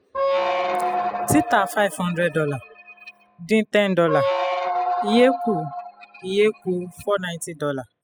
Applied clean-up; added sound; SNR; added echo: classical method spectral subtraction.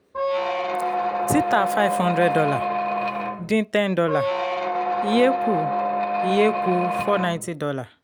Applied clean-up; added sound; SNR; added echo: none; Squeak; 0 dB; none.